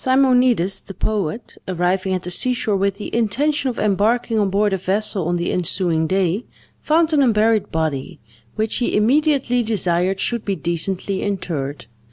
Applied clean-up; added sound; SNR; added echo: none; none; none; none.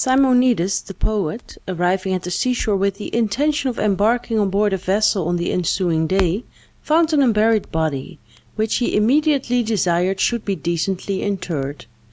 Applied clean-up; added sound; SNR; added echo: none; Crackle; 20 dB; none.